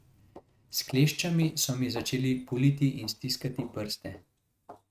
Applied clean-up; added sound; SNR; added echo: neural mask model RNNoise.